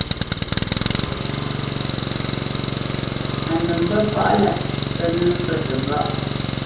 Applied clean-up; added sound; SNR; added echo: none; Engine; -2 dB; reverberation time 2.0 s.